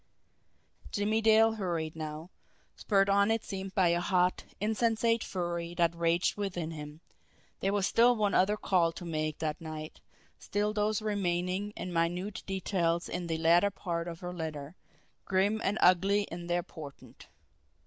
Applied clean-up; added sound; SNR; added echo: none; none; none; none.